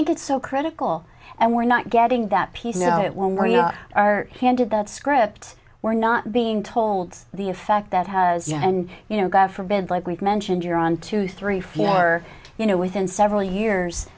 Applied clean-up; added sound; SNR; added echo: none; none; none; none.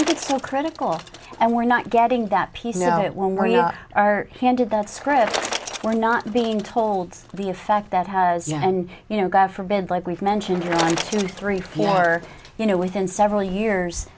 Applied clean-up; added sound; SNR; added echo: none; Bicycle; 14 dB; none.